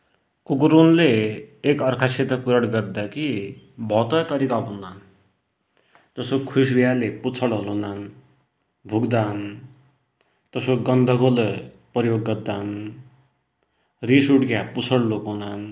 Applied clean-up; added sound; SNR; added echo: none; none; none; none.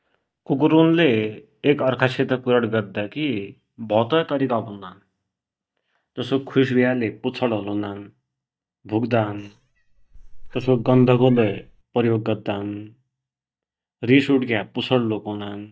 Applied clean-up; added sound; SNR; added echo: neural mask model DeepFilterNet 3.